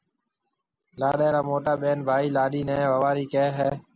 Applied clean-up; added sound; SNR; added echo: none; none; none; none.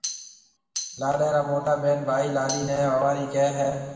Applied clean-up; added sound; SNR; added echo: none; Tambourine; 11 dB; reverberation time 2.2 s.